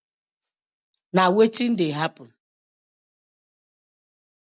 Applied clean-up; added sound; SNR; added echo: none; none; none; none.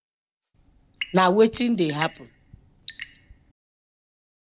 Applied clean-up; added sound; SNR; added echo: none; Drip / Sink (filling or washing) / Water tap, faucet / Water; 14 dB; none.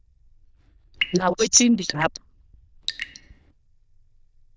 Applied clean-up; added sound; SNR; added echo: neural diffusion model UNIVERSE++.